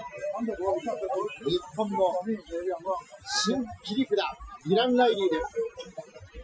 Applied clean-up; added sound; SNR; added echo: classical method Wiener filter.